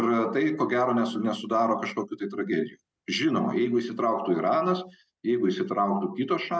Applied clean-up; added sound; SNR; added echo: none; none; none; none.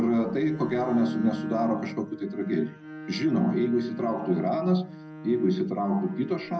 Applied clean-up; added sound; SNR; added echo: none; Bowed string instrument; 14 dB; reverberation time 0.4 s.